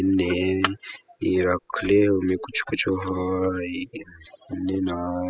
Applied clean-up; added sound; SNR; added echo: classical method spectral subtraction.